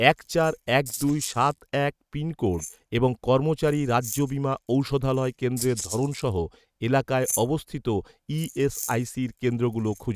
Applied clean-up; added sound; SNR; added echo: neural mask model RNNoise.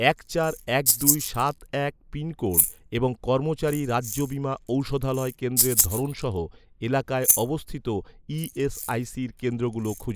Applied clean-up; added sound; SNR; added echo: neural mask model Resemble Enhance denoiser.